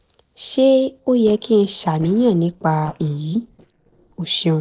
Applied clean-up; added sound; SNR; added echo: neural separator model SepFormer DNS4.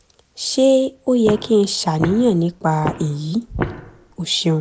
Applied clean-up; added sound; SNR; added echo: none; Walk, footsteps; 10 dB; none.